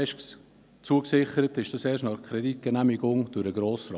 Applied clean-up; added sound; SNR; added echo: none; none; none; none.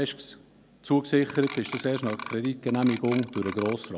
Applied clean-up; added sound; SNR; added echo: none; Clock; 13 dB; none.